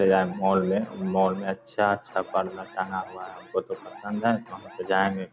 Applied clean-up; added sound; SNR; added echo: none; Alarm; 19 dB; none.